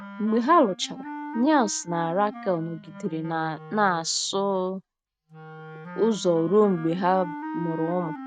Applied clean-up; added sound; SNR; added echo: neural mask model RNNoise.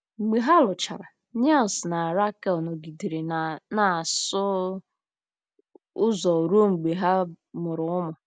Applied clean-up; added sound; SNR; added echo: none; none; none; none.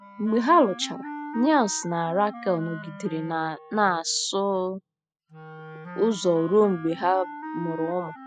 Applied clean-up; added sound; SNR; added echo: classical method spectral subtraction.